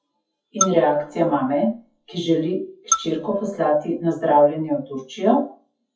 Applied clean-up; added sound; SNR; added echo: classical method WPE with log-MMSE.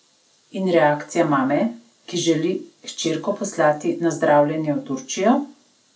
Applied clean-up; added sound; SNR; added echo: none; none; none; none.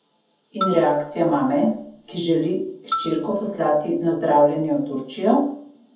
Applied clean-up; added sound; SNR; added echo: none; Marimba, xylophone; 10 dB; reverberation time 0.7 s.